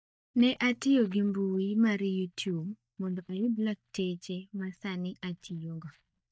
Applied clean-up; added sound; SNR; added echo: neural mask model DeepFilterNet 3.